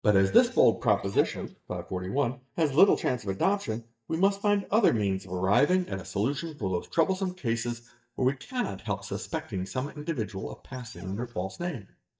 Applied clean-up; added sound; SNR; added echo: neural mask model DeepFilterNet 3.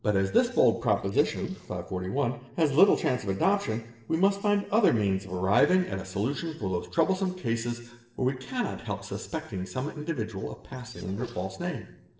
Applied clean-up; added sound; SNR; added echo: neural separator model SepFormer DNS4.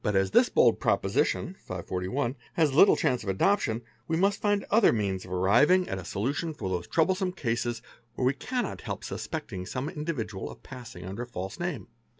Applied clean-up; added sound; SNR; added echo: none; none; none; none.